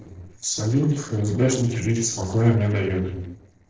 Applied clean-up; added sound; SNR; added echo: neural separator model SepFormer DNS4.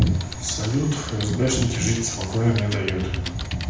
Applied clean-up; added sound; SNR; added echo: none; Typing; 14 dB; reverberation time 0.8 s.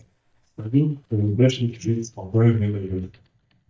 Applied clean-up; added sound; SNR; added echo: neural mask model DeepFilterNet 3.